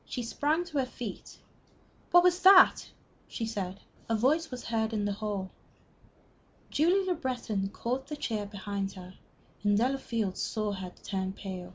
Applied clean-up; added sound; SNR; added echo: none; none; none; none.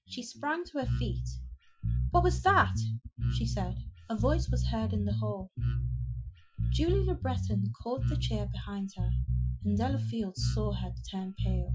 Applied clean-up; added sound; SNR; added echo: classical method Wiener filter.